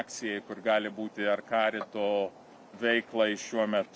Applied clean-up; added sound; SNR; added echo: none; none; none; none.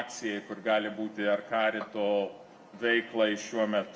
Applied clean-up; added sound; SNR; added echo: none; none; none; reverberation time 0.7 s.